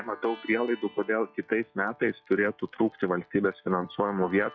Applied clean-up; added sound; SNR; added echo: classical method log-MMSE.